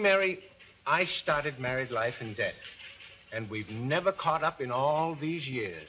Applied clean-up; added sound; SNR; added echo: none; none; none; none.